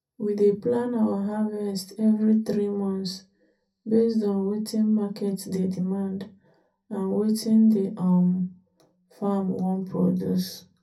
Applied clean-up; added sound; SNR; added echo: none; none; none; reverberation time 0.3 s.